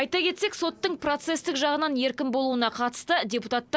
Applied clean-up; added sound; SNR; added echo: none; none; none; none.